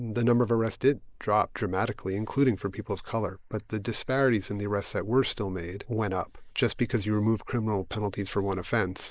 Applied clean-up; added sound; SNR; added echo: neural mask model Resemble Enhance denoiser.